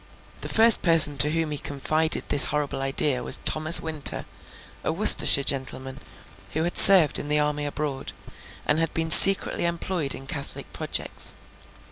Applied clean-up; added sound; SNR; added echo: none; none; none; none.